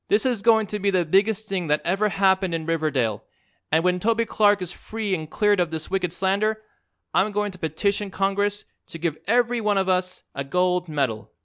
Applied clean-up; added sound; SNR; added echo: none; none; none; none.